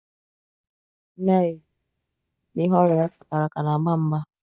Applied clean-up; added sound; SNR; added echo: neural mask model DeepFilterNet 3.